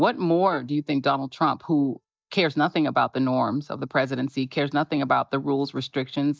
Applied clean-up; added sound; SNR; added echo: neural mask model DeepFilterNet 3.